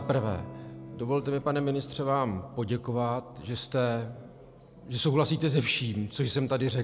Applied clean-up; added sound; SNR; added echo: none; Electric guitar / Strum; 18 dB; none.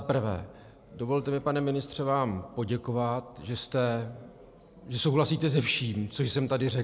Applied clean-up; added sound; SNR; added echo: none; none; none; none.